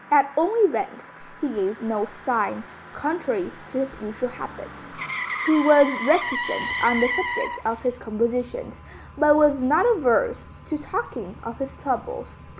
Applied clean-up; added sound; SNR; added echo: none; Motor vehicle (road); 10 dB; none.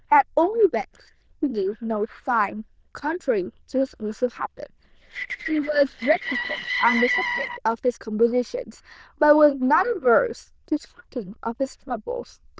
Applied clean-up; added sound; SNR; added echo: neural diffusion model UNIVERSE++.